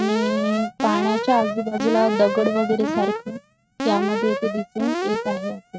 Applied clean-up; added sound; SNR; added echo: neural mask model RNNoise.